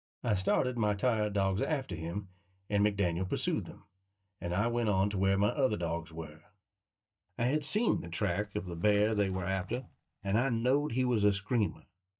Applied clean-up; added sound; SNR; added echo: neural mask model DeepFilterNet 3.